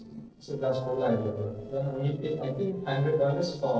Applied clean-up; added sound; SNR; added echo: neural separator model SepFormer DNS4.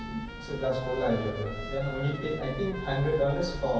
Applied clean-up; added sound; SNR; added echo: none; Trumpet; 13 dB; reverberation time 2.3 s.